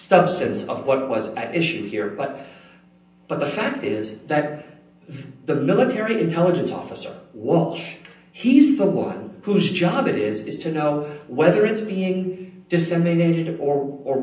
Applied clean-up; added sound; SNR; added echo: none; none; none; reverberation time 0.6 s.